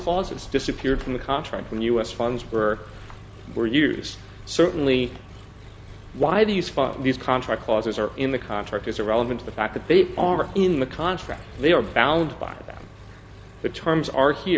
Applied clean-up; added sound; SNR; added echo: none; Engine; 18 dB; none.